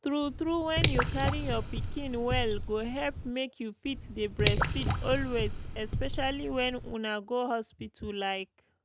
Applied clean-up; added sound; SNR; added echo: none; Drip / Water; -2 dB; none.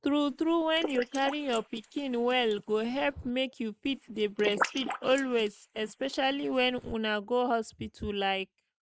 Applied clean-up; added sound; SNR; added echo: neural mask model Resemble Enhance denoiser.